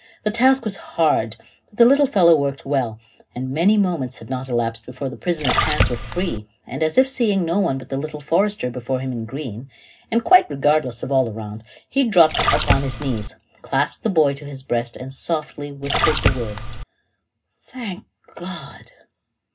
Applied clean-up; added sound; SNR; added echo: none; Splash, splatter; 0 dB; reverberation time 0.2 s.